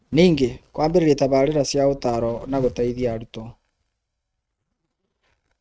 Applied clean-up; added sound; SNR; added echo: neural mask model RNNoise.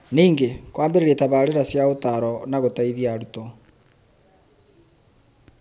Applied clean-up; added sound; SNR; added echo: none; none; none; none.